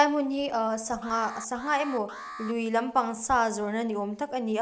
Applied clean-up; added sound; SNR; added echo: none; Alarm; 13 dB; none.